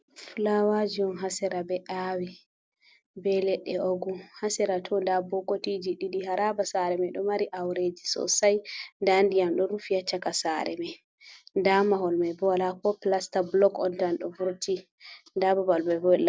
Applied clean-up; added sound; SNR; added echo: none; none; none; none.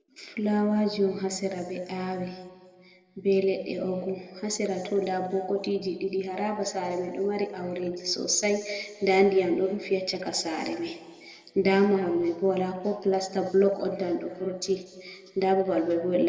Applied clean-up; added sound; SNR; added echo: none; none; none; reverberation time 1.7 s.